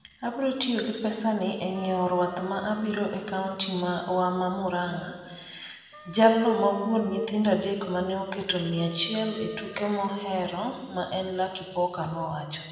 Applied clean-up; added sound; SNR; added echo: none; Wind instrument, woodwind instrument; 19 dB; reverberation time 1.5 s.